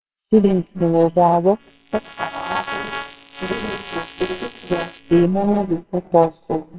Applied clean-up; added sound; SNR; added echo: neural separator model SepFormer WHAMR!.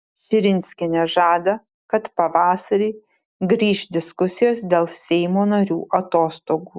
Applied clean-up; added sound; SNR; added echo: none; none; none; none.